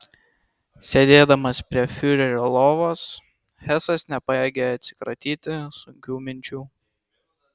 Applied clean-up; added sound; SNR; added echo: none; none; none; none.